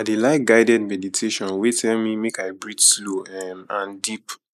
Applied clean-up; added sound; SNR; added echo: neural mask model Resemble Enhance denoiser.